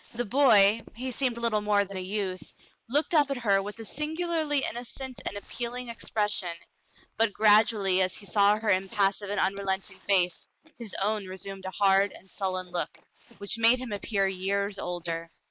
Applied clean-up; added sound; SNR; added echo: neural mask model Resemble Enhance denoiser.